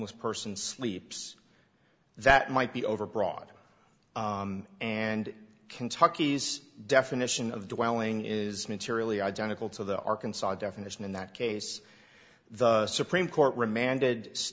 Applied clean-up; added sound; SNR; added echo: none; none; none; none.